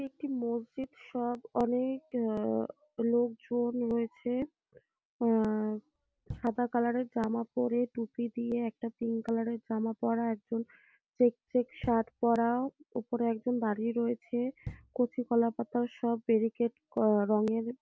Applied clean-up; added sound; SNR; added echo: none; Knock; 17 dB; none.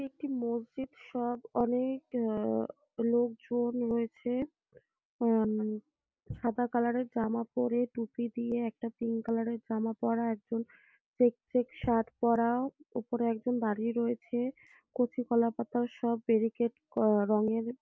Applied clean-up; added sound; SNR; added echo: neural mask model Resemble Enhance denoiser.